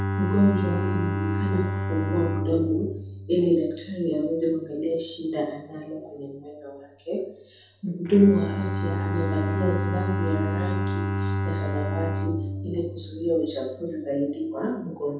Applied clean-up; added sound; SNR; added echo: none; Bowed string instrument; 2 dB; reverberation time 0.7 s.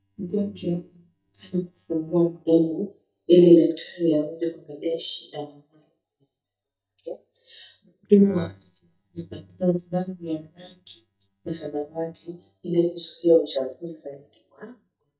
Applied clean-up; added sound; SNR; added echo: neural mask model DeepFilterNet 3.